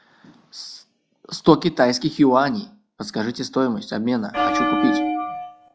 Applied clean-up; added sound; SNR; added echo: classical method log-MMSE.